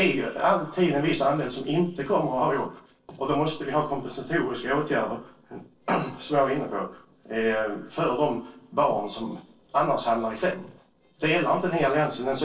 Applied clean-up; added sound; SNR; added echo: neural separator model SepFormer DNS4.